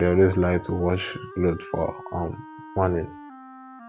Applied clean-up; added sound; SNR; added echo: none; Wind instrument, woodwind instrument; 17 dB; none.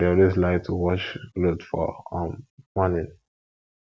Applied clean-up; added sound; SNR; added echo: none; none; none; none.